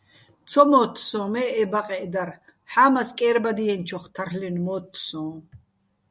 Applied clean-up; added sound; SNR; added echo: none; none; none; none.